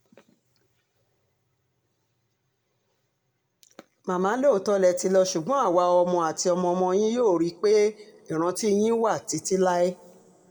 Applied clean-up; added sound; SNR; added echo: none; none; none; reverberation time 2.2 s.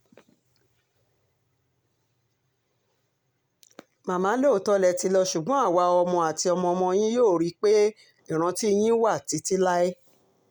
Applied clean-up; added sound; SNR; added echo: none; none; none; none.